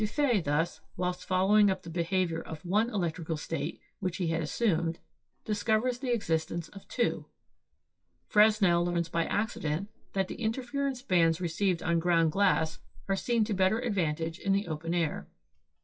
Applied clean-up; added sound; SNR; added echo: classical method WPE with log-MMSE.